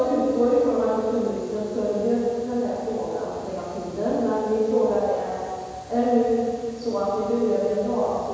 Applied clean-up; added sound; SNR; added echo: none; none; none; reverberation time 1.9 s.